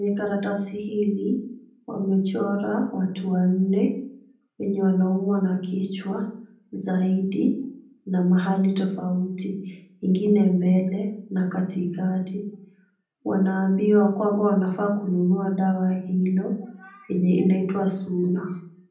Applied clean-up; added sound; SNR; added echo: none; none; none; reverberation time 0.6 s.